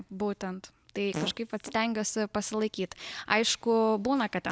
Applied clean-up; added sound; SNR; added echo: none; Fart; 16 dB; none.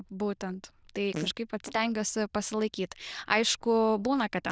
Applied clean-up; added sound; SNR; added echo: neural diffusion model UNIVERSE++.